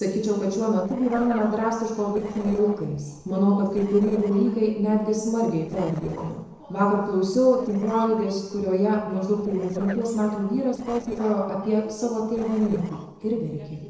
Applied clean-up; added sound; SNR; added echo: neural separator model SepFormer DNS4.